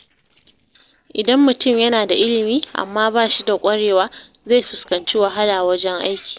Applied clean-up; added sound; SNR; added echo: neural separator model SepFormer DNS4.